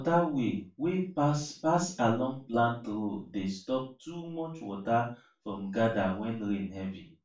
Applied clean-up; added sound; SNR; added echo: none; none; none; reverberation time 0.3 s.